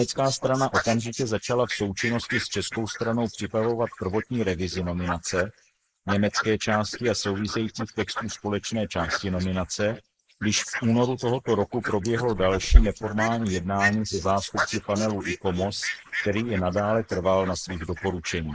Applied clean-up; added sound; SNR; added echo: neural mask model Resemble Enhance denoiser.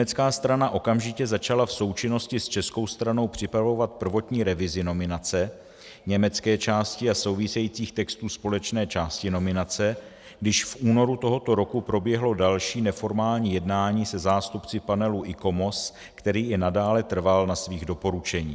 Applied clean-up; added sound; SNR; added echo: none; none; none; none.